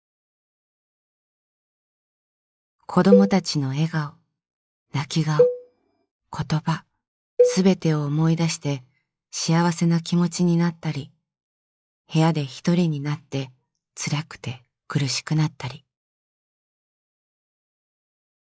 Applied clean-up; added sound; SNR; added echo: classical method log-MMSE.